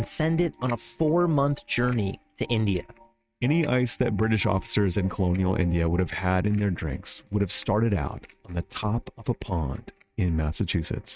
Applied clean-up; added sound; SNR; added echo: neural mask model RNNoise.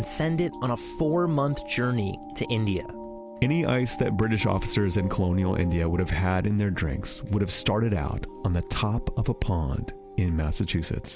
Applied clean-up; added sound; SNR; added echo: none; none; none; none.